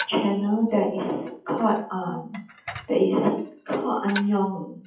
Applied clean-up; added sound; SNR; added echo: classical method WPE with log-MMSE.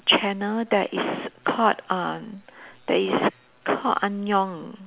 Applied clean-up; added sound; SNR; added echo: none; none; none; none.